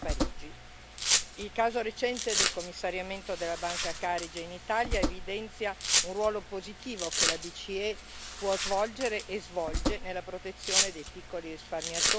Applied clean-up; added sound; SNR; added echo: none; Domestic sounds, home sounds; -1 dB; none.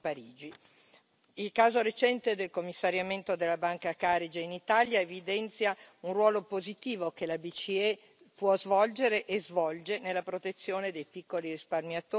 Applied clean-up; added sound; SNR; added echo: none; none; none; none.